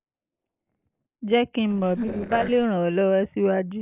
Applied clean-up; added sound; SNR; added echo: neural separator model SepFormer DNS4.